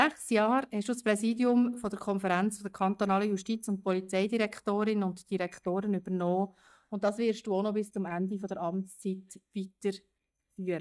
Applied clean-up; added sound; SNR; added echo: neural mask model DeepFilterNet 3.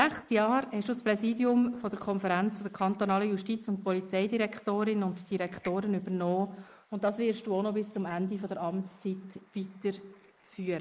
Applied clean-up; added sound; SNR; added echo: neural mask model Resemble Enhance denoiser.